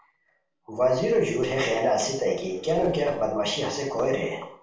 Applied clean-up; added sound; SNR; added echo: none; none; none; reverberation time 0.5 s.